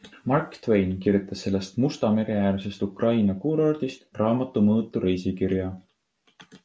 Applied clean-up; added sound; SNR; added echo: none; none; none; none.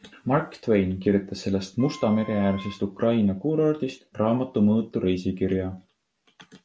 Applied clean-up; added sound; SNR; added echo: none; Wind instrument, woodwind instrument; 19 dB; none.